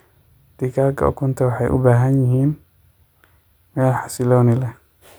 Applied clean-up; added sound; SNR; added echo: none; none; none; none.